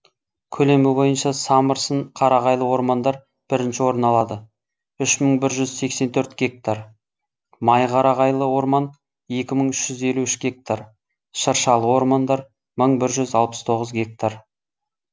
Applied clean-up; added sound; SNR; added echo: none; none; none; none.